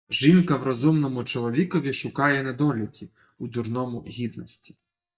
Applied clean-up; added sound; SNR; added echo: neural mask model DeepFilterNet 3.